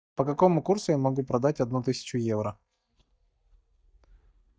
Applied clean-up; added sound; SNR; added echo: neural mask model DeepFilterNet 3.